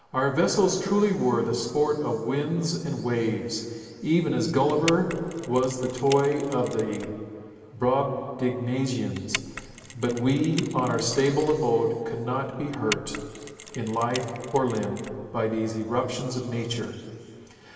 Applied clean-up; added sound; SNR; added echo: none; Mechanisms; 13 dB; reverberation time 2.6 s.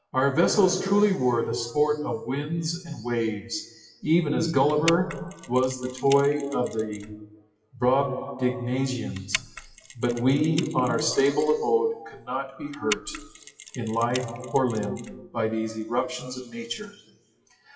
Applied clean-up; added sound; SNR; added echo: classical method WPE with log-MMSE.